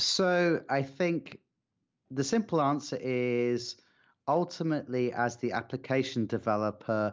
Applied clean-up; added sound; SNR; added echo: none; none; none; none.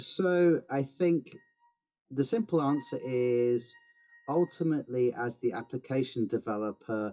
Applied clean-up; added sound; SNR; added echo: classical method WPE with log-MMSE.